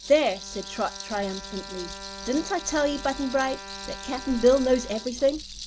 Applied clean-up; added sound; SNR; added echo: none; Rattle + Bowed string instrument; 13 dB; none.